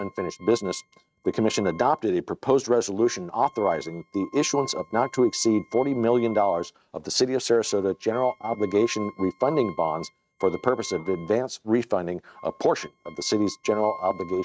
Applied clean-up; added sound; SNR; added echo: neural mask model RNNoise.